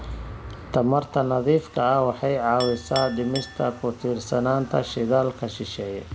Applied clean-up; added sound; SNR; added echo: none; Chink, clink + Liquid; 19 dB; none.